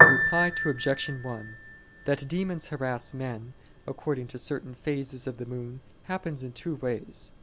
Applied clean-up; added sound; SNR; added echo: none; Piano; -3 dB; none.